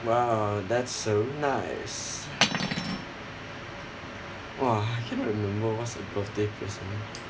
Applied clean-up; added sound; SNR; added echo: none; Cutlery, silverware; -2 dB; none.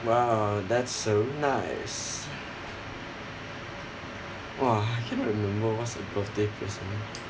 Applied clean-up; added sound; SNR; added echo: none; none; none; none.